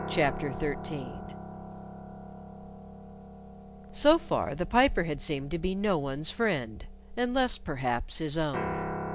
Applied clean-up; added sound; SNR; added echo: none; Piano; 10 dB; none.